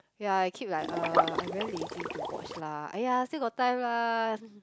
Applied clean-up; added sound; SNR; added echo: none; Liquid; 0 dB; none.